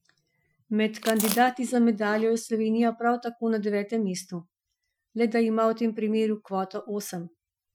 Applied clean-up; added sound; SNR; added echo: classical method Wiener filter.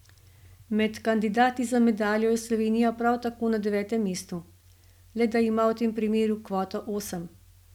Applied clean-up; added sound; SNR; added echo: none; none; none; none.